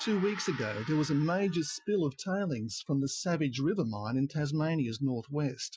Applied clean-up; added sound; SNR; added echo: classical method Wiener filter.